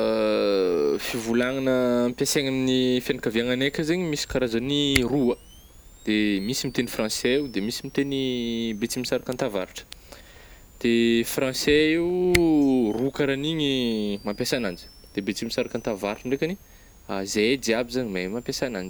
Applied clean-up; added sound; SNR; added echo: none; Camera; 16 dB; none.